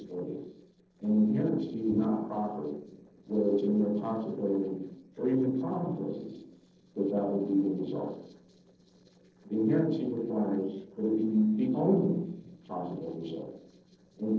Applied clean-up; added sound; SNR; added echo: neural separator model SepFormer DNS4.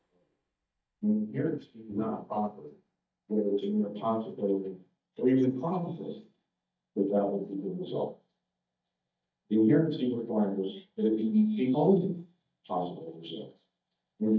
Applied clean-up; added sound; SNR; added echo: neural mask model DeepFilterNet 3.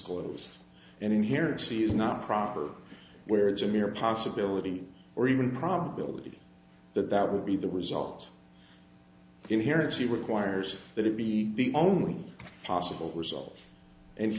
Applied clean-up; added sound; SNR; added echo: none; none; none; none.